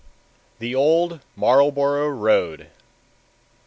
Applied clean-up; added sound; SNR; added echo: none; none; none; none.